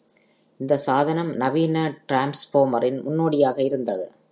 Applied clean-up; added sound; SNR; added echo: none; none; none; none.